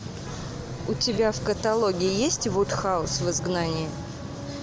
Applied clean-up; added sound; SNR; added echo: none; Vehicle horn, car horn, honking; 17 dB; none.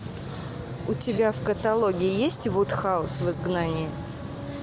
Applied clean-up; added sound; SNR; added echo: none; none; none; none.